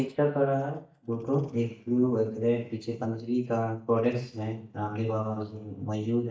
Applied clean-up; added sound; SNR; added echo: neural mask model DeepFilterNet 3.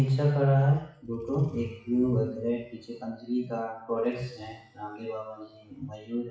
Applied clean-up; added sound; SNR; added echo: classical method WPE with log-MMSE.